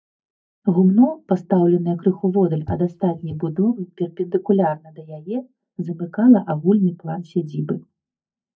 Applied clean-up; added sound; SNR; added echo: neural mask model DeepFilterNet 3.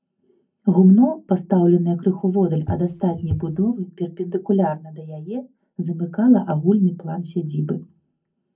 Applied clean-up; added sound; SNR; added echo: none; Walk, footsteps / Bird vocalization, bird call, bird song; 13 dB; reverberation time 0.3 s.